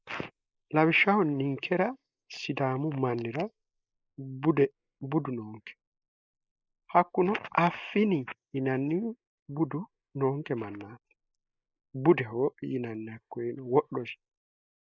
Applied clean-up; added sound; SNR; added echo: neural mask model Resemble Enhance denoiser.